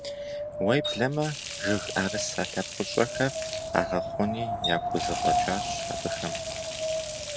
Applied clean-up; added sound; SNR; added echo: none; Water tap, faucet + Wind; 1 dB; none.